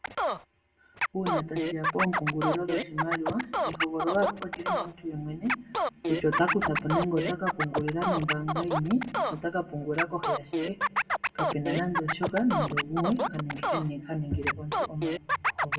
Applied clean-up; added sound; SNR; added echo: none; Scratching (performance technique); 0 dB; reverberation time 0.8 s.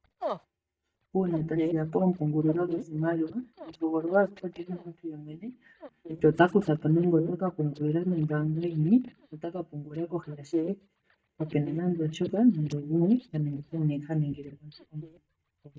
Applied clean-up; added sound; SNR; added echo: neural mask model DeepFilterNet 3.